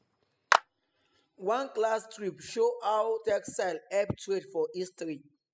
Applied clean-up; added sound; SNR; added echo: classical method spectral subtraction.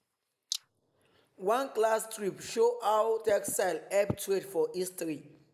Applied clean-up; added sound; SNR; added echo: neural mask model Resemble Enhance denoiser.